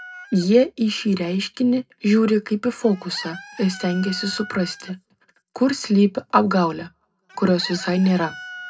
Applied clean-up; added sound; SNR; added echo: none; Chicken, rooster; 20 dB; reverberation time 0.2 s.